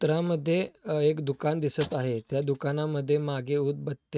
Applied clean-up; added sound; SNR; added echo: neural mask model RNNoise.